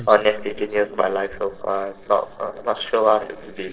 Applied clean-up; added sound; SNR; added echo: neural separator model SepFormer DNS4.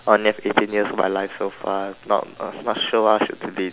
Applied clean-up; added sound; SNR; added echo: none; none; none; none.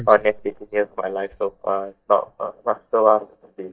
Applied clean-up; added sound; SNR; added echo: neural mask model DeepFilterNet 3.